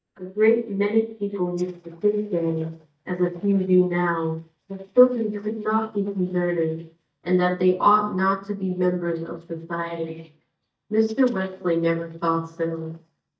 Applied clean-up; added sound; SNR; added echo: neural mask model DeepFilterNet 3.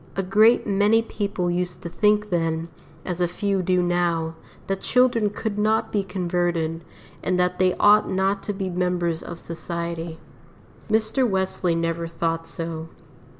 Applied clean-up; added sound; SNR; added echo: none; none; none; none.